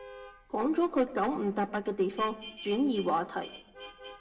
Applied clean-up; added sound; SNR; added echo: none; Vehicle horn, car horn, honking; 18 dB; reverberation time 0.6 s.